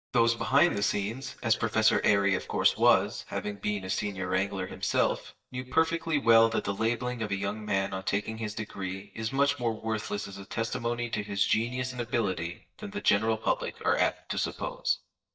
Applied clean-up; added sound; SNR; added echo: neural mask model DeepFilterNet 3.